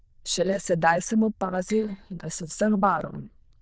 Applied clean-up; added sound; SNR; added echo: neural diffusion model UNIVERSE++.